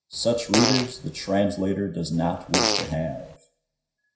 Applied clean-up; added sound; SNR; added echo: none; Fart; 2 dB; reverberation time 0.5 s.